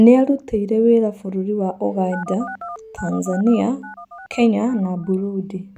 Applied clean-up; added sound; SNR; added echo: none; Telephone; 16 dB; none.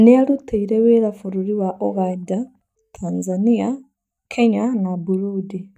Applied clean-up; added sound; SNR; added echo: neural mask model DeepFilterNet 3.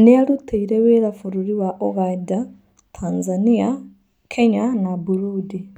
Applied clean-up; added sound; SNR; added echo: none; none; none; none.